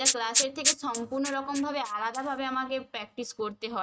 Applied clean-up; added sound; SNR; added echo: neural mask model RNNoise.